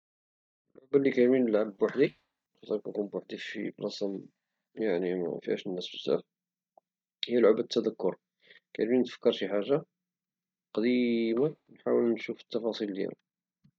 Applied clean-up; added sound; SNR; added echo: neural mask model DeepFilterNet 3.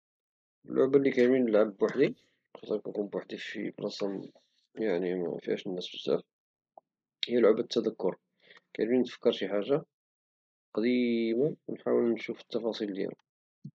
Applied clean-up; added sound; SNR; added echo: neural mask model Resemble Enhance denoiser.